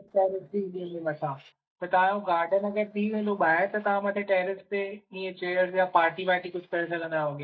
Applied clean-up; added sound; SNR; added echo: neural mask model DeepFilterNet 3.